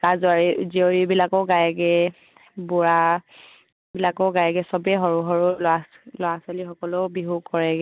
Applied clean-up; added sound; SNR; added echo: none; none; none; none.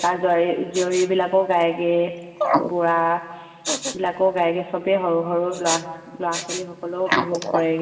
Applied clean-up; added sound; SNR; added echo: none; Respiratory sounds; 7 dB; reverberation time 2.0 s.